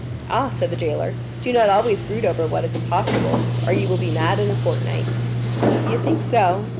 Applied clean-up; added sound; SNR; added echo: none; Sliding door; 0 dB; none.